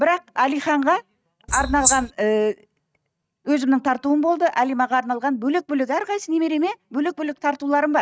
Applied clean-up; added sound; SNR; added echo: neural mask model RNNoise.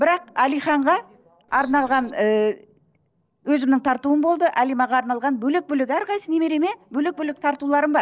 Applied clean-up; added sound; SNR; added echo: neural separator model SepFormer DNS4.